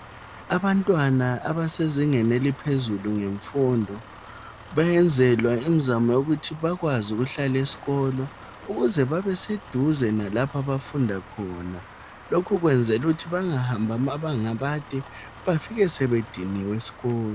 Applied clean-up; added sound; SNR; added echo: none; Traffic noise, roadway noise + Engine; 19 dB; none.